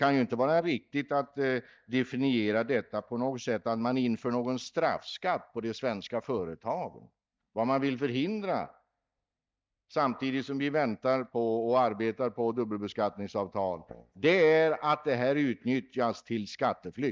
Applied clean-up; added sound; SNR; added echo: neural mask model DeepFilterNet 3.